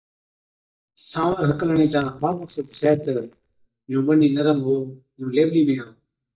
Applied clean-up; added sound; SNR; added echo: neural mask model DeepFilterNet 3.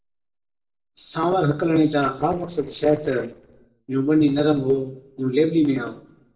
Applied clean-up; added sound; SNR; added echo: neural separator model SepFormer DNS4.